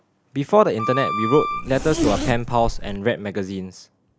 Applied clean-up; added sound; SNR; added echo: none; Zipper (clothing) + Wind instrument, woodwind instrument; 3 dB; none.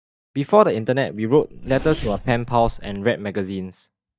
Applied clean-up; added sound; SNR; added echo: neural mask model DeepFilterNet 3.